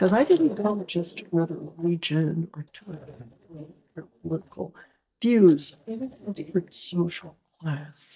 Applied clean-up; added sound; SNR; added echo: neural mask model DeepFilterNet 3.